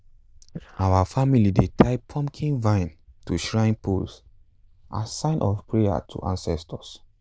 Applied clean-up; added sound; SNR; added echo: neural diffusion model UNIVERSE++.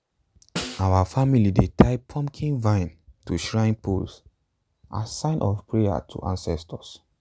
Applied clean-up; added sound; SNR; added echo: none; Snare drum; 13 dB; none.